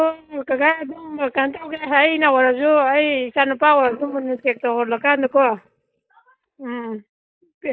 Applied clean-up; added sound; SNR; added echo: neural mask model DeepFilterNet 3.